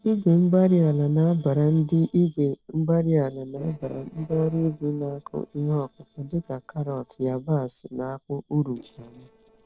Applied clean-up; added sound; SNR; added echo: neural separator model SepFormer DNS4.